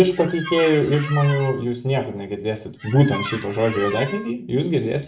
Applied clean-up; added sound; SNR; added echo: none; Squeak; 12 dB; reverberation time 0.3 s.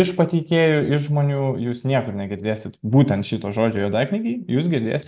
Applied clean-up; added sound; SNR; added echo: none; none; none; none.